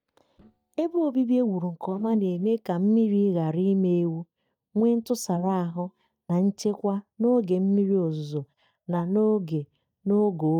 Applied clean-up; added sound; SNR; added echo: neural mask model DeepFilterNet 3.